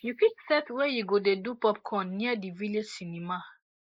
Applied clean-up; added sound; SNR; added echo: neural mask model Resemble Enhance denoiser.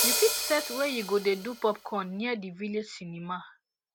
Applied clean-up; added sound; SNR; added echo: none; Hi-hat; 4 dB; none.